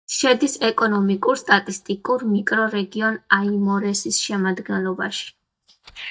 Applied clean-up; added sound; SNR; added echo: neural mask model DeepFilterNet 3.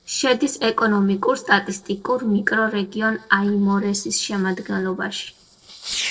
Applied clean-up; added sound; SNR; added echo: neural separator model SepFormer DNS4.